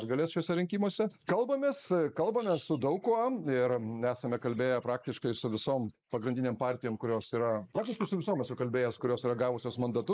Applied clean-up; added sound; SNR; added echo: neural mask model Resemble Enhance denoiser.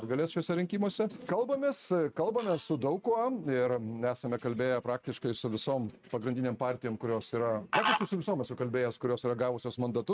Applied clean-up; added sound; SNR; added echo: neural mask model RNNoise.